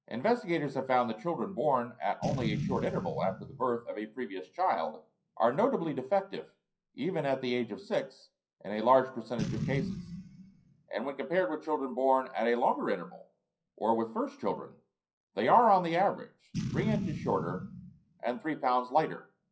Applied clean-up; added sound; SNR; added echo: classical method WPE with log-MMSE.